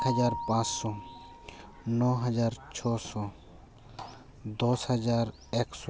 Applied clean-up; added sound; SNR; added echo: none; Mallet percussion; 12 dB; none.